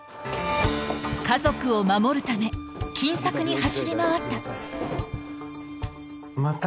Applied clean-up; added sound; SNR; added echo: none; Knock; 17 dB; none.